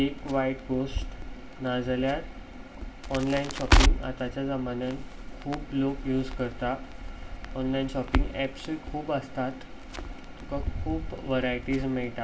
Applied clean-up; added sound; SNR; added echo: none; Crackle; 1 dB; reverberation time 0.3 s.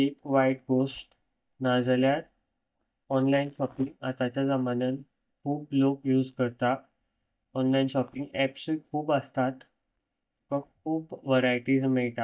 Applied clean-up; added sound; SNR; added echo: neural mask model DeepFilterNet 3.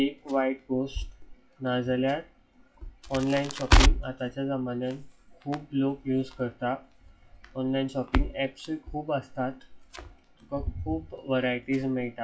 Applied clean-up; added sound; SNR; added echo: classical method WPE with log-MMSE.